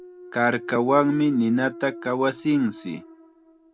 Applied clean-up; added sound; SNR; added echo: none; Thump, thud; 17 dB; none.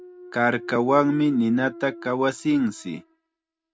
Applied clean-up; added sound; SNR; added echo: neural mask model RNNoise.